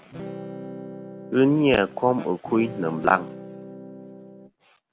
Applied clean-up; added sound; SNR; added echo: none; Electric guitar / Strum; 13 dB; none.